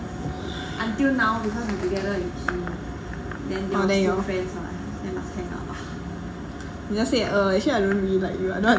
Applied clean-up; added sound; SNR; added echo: none; Bird; 19 dB; reverberation time 0.4 s.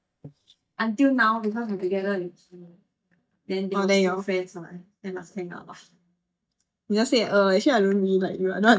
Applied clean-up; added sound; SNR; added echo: neural mask model DeepFilterNet 3.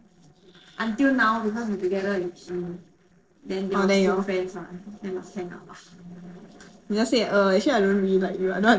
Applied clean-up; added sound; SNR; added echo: neural separator model SepFormer DNS4.